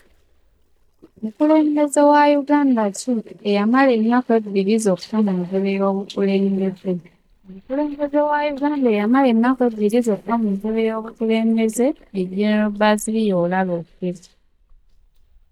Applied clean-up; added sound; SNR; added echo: neural mask model DeepFilterNet 3.